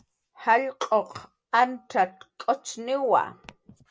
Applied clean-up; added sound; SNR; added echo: none; none; none; none.